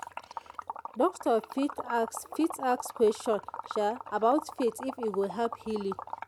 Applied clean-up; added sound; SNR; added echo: none; Liquid; 11 dB; none.